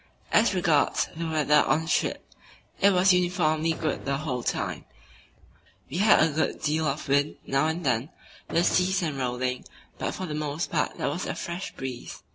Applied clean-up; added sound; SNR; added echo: none; Gunshot, gunfire; 11 dB; none.